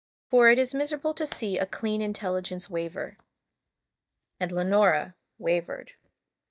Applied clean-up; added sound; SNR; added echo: neural mask model DeepFilterNet 3.